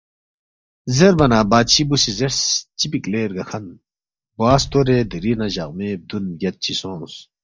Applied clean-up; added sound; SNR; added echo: neural mask model DeepFilterNet 3.